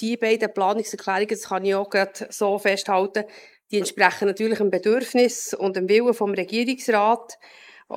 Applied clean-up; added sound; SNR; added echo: neural mask model Resemble Enhance denoiser.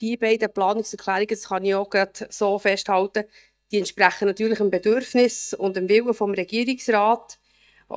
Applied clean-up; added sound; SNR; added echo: neural mask model DeepFilterNet 3.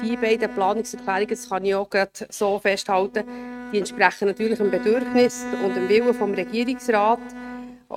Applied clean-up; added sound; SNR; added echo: neural mask model RNNoise.